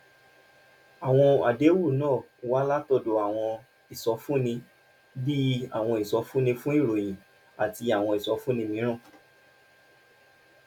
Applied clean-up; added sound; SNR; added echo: none; none; none; none.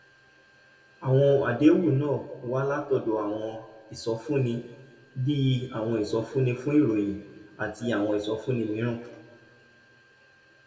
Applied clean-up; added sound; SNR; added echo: none; none; none; reverberation time 1.2 s.